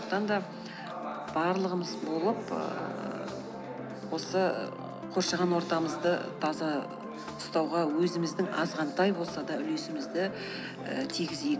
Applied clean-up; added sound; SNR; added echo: none; none; none; none.